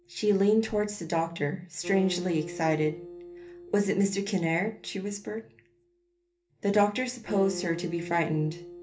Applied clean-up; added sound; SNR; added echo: none; Acoustic guitar; 15 dB; reverberation time 0.3 s.